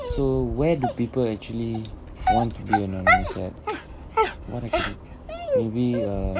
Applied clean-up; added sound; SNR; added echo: none; Dog; 1 dB; none.